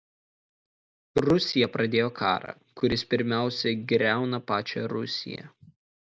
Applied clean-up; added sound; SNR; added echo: none; none; none; none.